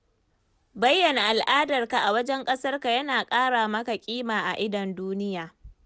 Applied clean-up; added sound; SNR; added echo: none; none; none; none.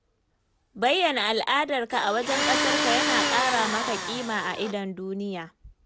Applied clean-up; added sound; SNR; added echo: none; Tools; 0 dB; none.